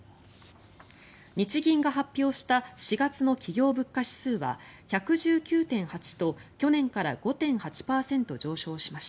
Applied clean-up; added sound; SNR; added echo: none; none; none; none.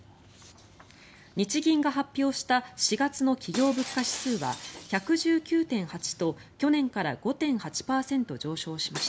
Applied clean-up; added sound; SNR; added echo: none; Shatter; 17 dB; none.